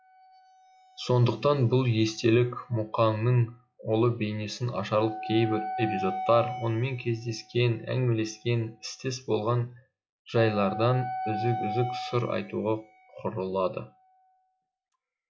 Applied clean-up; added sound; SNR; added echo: classical method log-MMSE.